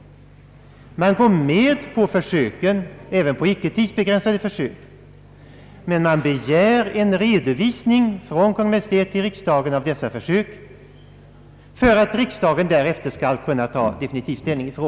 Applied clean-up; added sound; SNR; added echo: none; none; none; none.